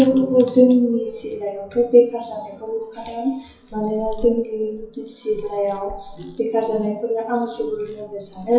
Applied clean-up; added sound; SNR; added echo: classical method WPE with log-MMSE.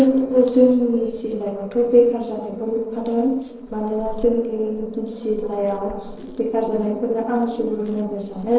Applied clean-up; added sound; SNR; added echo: neural separator model SepFormer DNS4.